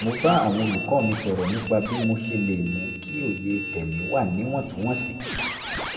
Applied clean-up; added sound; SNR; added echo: none; Squeak; 6 dB; reverberation time 1.7 s.